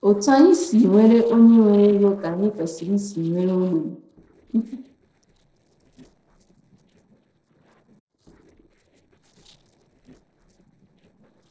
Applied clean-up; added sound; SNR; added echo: neural separator model SepFormer DNS4.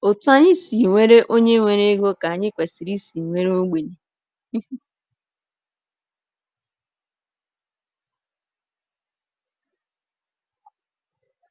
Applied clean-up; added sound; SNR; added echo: none; none; none; none.